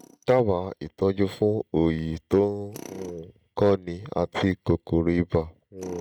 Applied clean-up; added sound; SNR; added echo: neural mask model RNNoise.